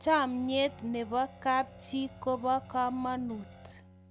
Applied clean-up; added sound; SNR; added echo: none; Guitar + Bowed string instrument; 18 dB; none.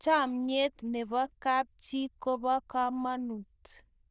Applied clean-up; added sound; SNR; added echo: neural diffusion model UNIVERSE++.